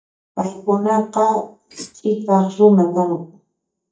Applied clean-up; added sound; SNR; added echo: neural mask model DeepFilterNet 3.